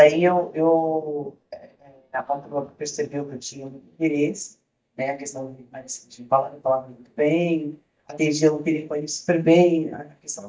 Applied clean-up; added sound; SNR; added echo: neural mask model DeepFilterNet 3.